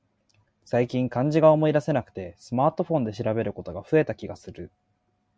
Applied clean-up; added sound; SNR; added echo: none; none; none; none.